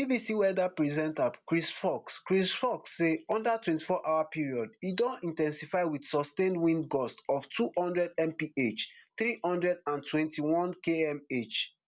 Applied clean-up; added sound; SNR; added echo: none; none; none; none.